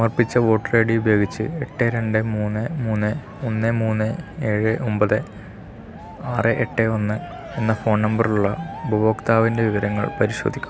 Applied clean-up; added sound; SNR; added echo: none; Cheering; 19 dB; none.